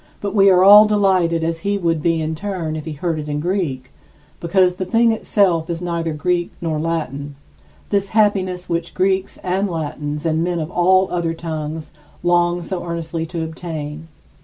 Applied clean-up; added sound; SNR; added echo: none; none; none; none.